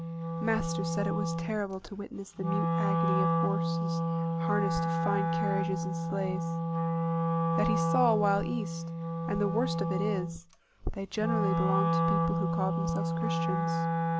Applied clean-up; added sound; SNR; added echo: none; Wind instrument, woodwind instrument; -4 dB; none.